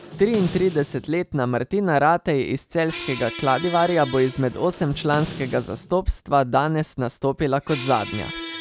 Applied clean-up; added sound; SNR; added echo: none; Squeak; 14 dB; none.